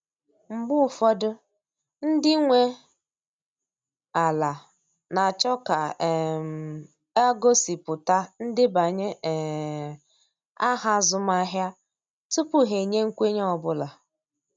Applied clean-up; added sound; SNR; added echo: none; none; none; none.